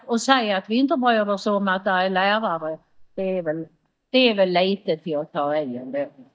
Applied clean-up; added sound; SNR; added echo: neural mask model DeepFilterNet 3.